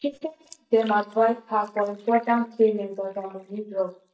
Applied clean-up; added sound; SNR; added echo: neural mask model DeepFilterNet 3.